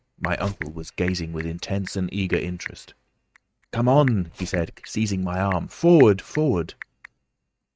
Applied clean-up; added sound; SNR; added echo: neural mask model RNNoise.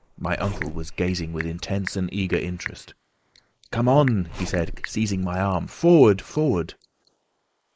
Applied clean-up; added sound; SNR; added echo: neural mask model Resemble Enhance denoiser.